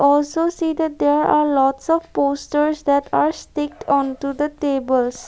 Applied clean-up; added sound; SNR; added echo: none; none; none; none.